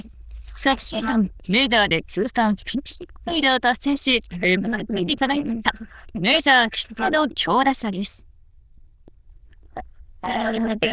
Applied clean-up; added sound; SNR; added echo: neural diffusion model UNIVERSE++.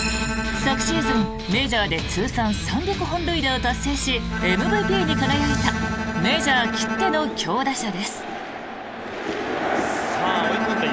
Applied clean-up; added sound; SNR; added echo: none; Bowed string instrument; 6 dB; none.